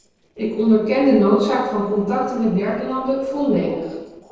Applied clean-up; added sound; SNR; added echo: neural separator model SepFormer DNS4.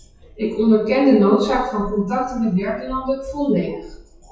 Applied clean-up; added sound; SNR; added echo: classical method WPE with log-MMSE.